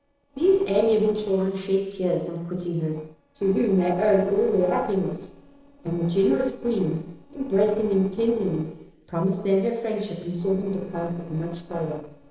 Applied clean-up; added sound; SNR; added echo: neural separator model SepFormer DNS4.